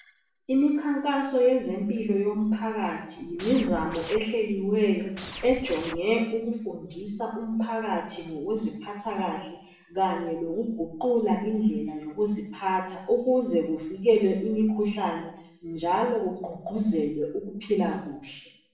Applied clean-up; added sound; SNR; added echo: none; Scratching (performance technique); 12 dB; reverberation time 0.6 s.